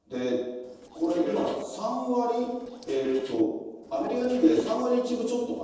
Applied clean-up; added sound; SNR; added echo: neural separator model SepFormer DNS4.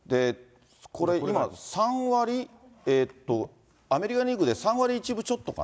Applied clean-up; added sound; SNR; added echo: none; none; none; none.